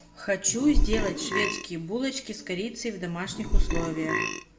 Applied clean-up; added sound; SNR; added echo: none; Burping, eructation; -4 dB; reverberation time 0.7 s.